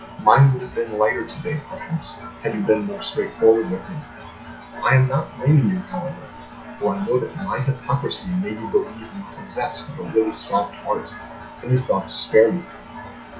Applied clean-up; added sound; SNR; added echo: classical method log-MMSE.